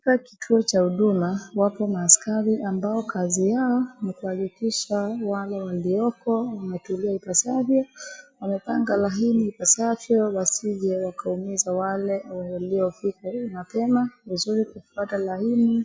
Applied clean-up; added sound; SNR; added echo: none; none; none; none.